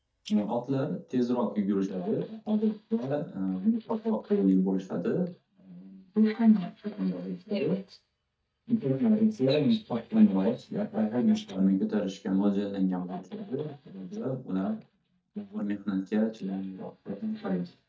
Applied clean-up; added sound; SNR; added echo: neural mask model DeepFilterNet 3.